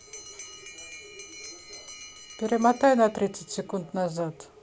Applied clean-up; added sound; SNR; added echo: none; Bell; 18 dB; none.